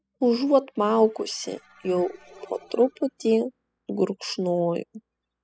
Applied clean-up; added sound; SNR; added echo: classical method spectral subtraction.